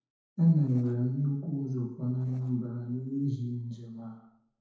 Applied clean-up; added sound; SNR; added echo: neural separator model SepFormer DNS4.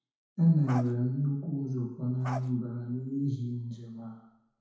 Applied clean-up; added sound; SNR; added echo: none; Bark; 14 dB; reverberation time 1.0 s.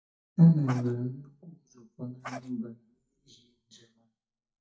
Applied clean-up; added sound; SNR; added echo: neural mask model DeepFilterNet 3.